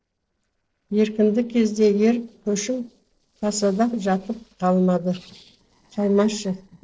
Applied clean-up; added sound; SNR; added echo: neural separator model SepFormer DNS4.